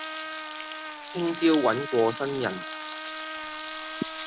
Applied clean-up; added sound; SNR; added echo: none; Frying (food) + Trumpet; 8 dB; none.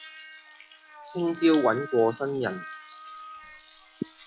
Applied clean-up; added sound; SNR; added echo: classical method log-MMSE.